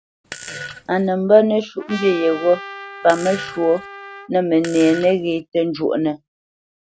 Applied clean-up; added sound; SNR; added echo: none; Trumpet + Fart; 14 dB; none.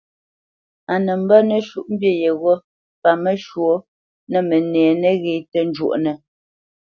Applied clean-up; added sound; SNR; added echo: none; none; none; none.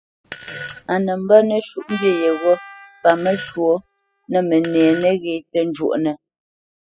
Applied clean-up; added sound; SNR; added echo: classical method spectral subtraction.